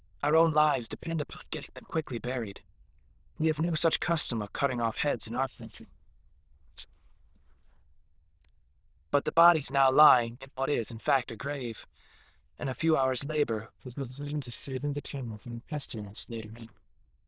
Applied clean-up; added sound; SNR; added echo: neural diffusion model UNIVERSE++.